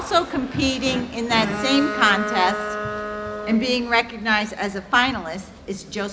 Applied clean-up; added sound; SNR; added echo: none; Bowed string instrument; 6 dB; none.